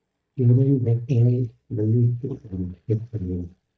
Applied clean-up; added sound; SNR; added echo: neural mask model DeepFilterNet 3.